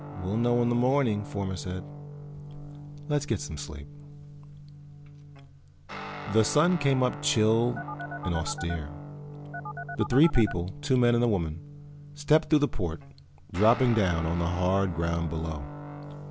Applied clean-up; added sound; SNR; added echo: none; Telephone + Guitar; 12 dB; none.